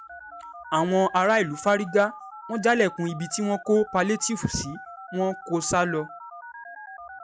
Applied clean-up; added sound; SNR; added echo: classical method log-MMSE.